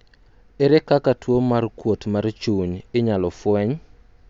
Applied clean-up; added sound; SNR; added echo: none; none; none; none.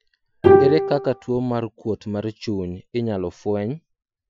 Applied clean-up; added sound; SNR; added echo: classical method Wiener filter.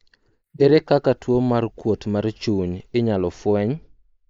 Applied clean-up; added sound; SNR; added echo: neural mask model Resemble Enhance denoiser.